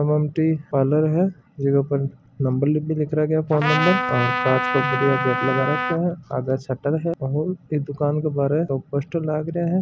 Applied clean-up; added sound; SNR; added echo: none; Trumpet; 2 dB; none.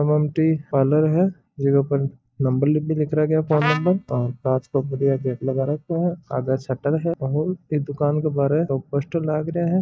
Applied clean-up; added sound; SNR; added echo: neural mask model DeepFilterNet 3.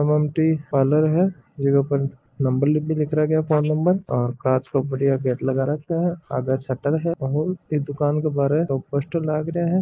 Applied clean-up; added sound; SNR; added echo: neural mask model Resemble Enhance denoiser.